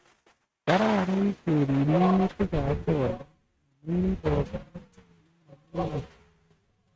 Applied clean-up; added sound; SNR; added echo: neural mask model RNNoise.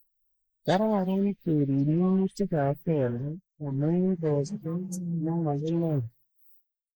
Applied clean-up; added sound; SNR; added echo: neural mask model Resemble Enhance denoiser.